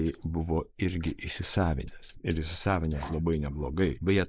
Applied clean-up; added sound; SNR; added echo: neural mask model Resemble Enhance denoiser.